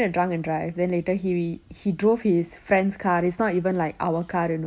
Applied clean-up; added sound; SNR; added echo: none; none; none; none.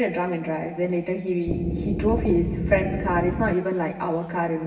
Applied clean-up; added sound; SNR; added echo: none; Wind instrument, woodwind instrument; 2 dB; reverberation time 2.1 s.